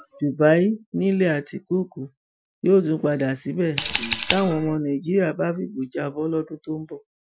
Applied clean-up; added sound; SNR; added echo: classical method Wiener filter.